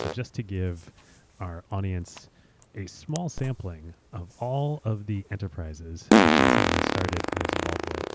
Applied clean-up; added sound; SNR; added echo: none; Fart; -5 dB; none.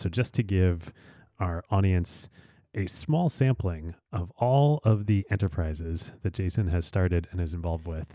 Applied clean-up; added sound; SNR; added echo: none; none; none; none.